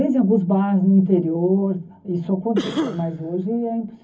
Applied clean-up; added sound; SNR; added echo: none; Cough; 8 dB; reverberation time 0.3 s.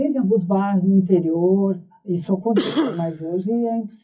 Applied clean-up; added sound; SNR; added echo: classical method WPE with log-MMSE.